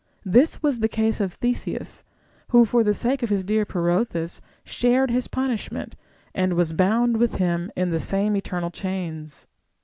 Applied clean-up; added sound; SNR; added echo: none; none; none; none.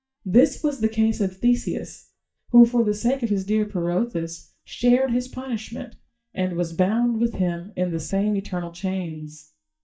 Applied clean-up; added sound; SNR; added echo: neural mask model DeepFilterNet 3.